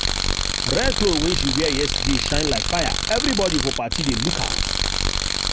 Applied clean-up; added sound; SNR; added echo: none; Tools; -2 dB; none.